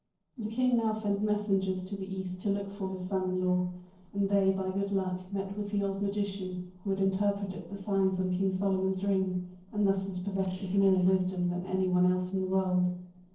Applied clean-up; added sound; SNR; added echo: neural separator model SepFormer DNS4.